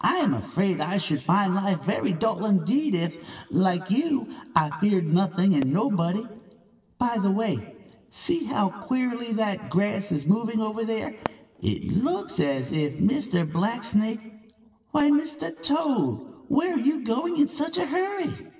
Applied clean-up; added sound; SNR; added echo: neural separator model SepFormer DNS4.